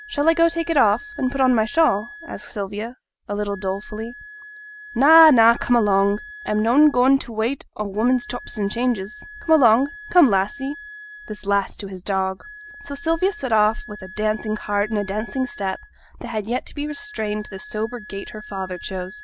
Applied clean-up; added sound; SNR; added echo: none; Wind instrument, woodwind instrument; 19 dB; none.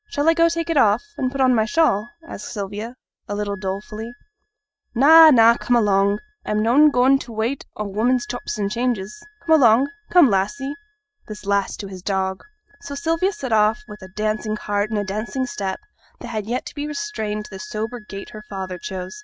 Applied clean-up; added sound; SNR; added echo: neural mask model RNNoise.